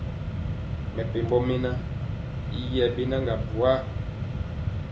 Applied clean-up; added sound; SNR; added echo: none; Mechanisms; 1 dB; none.